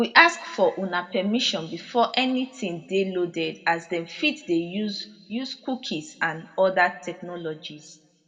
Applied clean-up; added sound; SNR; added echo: none; none; none; reverberation time 1.2 s.